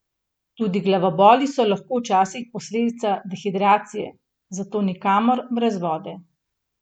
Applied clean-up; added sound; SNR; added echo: none; none; none; none.